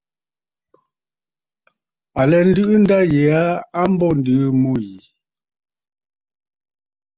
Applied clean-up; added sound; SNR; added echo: none; none; none; none.